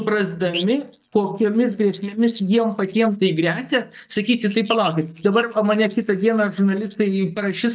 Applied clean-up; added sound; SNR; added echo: neural mask model DeepFilterNet 3.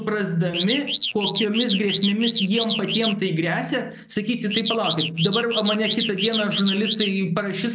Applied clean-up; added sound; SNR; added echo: none; Alarm / Car; -3 dB; none.